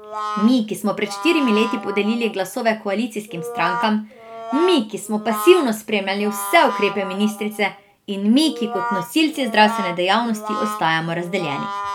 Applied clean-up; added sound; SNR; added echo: none; Brass instrument; 9 dB; none.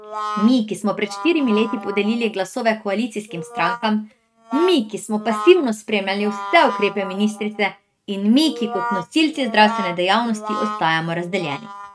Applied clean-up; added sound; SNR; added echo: neural mask model RNNoise.